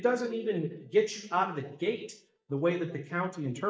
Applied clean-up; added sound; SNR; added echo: neural mask model DeepFilterNet 3.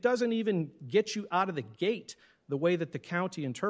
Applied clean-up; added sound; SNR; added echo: none; none; none; none.